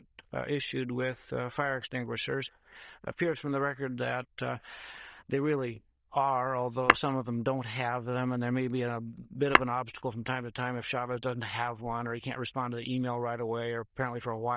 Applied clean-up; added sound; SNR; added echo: neural diffusion model UNIVERSE++.